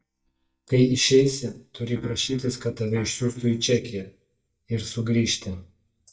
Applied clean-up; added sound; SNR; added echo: neural mask model DeepFilterNet 3.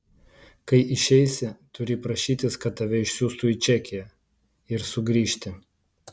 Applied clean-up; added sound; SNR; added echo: none; none; none; none.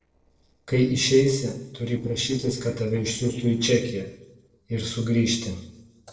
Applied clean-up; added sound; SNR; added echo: neural separator model SepFormer DNS4.